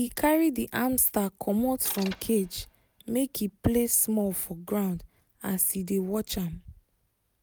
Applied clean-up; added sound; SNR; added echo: none; Mechanisms; 18 dB; none.